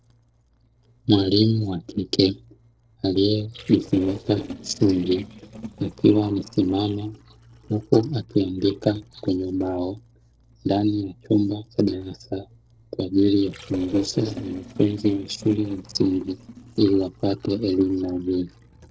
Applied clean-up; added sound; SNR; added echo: neural separator model SepFormer DNS4.